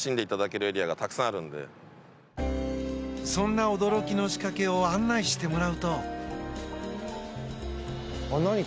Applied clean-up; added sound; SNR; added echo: none; none; none; none.